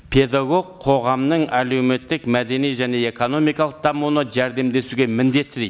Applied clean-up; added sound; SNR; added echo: none; none; none; none.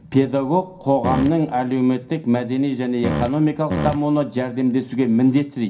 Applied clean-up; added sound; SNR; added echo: none; Fart; 5 dB; reverberation time 0.3 s.